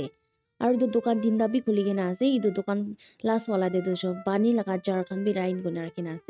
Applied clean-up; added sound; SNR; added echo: neural mask model RNNoise.